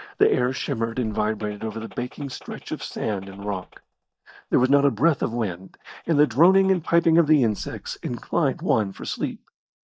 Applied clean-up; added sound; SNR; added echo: neural mask model DeepFilterNet 3.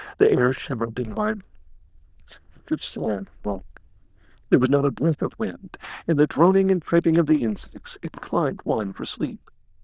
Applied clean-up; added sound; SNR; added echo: neural diffusion model UNIVERSE++.